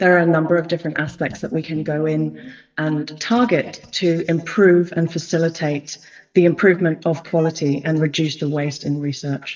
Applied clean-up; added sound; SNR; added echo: neural mask model DeepFilterNet 3.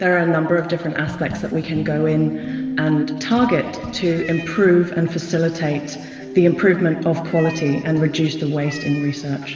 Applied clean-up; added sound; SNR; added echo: none; Meow; 18 dB; reverberation time 2.1 s.